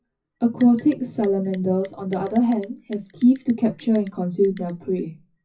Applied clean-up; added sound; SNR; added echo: classical method WPE with log-MMSE.